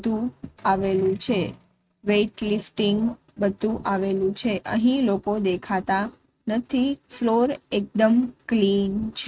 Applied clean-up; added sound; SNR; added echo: neural mask model RNNoise.